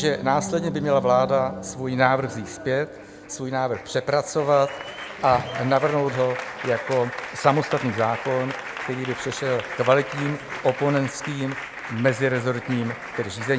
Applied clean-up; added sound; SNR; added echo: none; Applause; 10 dB; none.